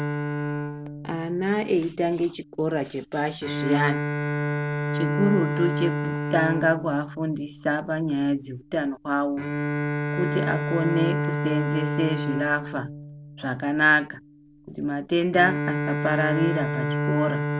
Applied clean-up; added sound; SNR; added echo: none; Bowed string instrument; 3 dB; none.